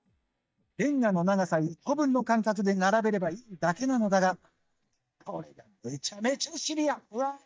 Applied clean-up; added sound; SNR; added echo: neural mask model DeepFilterNet 3.